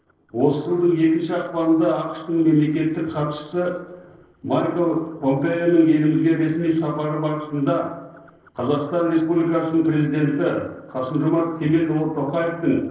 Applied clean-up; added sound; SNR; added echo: neural separator model SepFormer DNS4.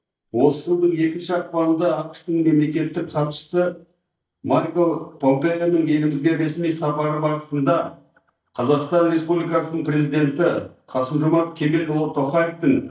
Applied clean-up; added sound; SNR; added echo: neural mask model DeepFilterNet 3.